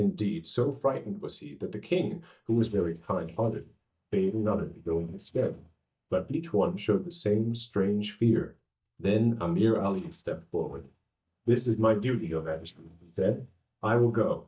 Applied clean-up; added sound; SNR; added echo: neural mask model DeepFilterNet 3.